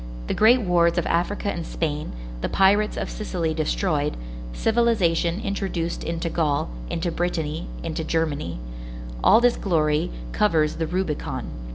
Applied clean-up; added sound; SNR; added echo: none; none; none; none.